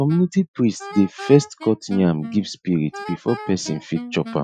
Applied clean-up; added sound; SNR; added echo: classical method Wiener filter.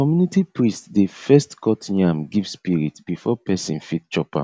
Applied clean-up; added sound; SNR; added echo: none; none; none; none.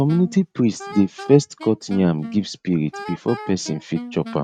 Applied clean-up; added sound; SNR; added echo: neural mask model RNNoise.